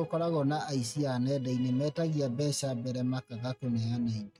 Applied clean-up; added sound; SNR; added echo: neural mask model RNNoise.